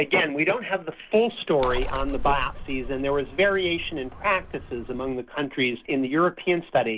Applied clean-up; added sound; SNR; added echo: none; Bird; 7 dB; none.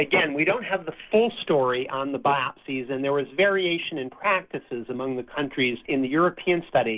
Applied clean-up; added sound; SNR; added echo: none; none; none; none.